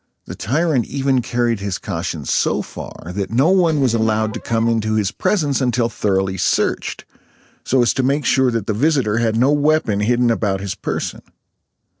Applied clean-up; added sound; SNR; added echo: neural separator model SepFormer DNS4.